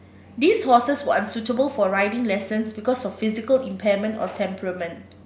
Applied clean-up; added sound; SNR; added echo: none; none; none; none.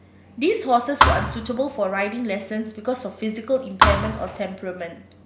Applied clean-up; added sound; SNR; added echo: none; Thump, thud; -3 dB; none.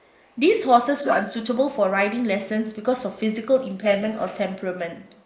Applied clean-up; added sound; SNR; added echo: neural mask model Resemble Enhance denoiser.